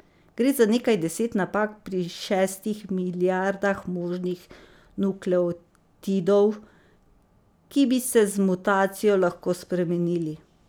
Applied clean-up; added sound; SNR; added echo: none; none; none; none.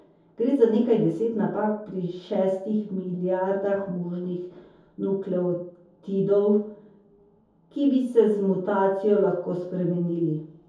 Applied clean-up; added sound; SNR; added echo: none; none; none; reverberation time 0.6 s.